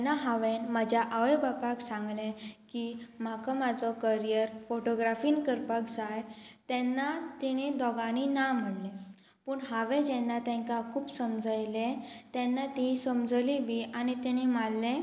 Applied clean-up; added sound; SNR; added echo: none; none; none; none.